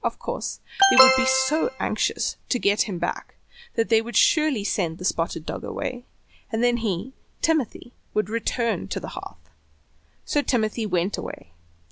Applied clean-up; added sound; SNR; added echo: none; Alarm; -4 dB; none.